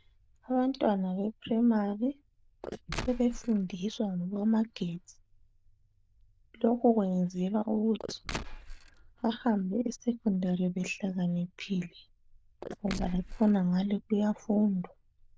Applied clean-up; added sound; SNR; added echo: neural diffusion model UNIVERSE++.